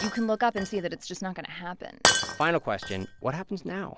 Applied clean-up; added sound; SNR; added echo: none; Shatter; 2 dB; none.